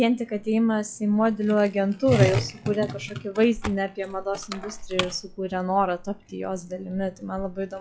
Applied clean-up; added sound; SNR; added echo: classical method log-MMSE.